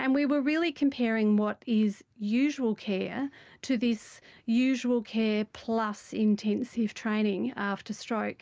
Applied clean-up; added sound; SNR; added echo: none; none; none; none.